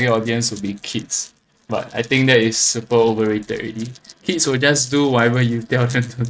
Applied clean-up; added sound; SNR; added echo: neural mask model RNNoise.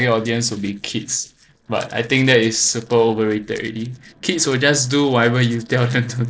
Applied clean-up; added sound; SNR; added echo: neural separator model SepFormer DNS4.